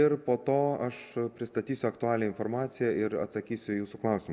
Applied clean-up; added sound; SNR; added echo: none; none; none; none.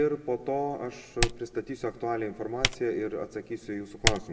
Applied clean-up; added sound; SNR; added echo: none; Typing; 2 dB; reverberation time 1.0 s.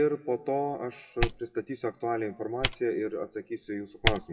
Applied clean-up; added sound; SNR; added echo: classical method WPE with log-MMSE.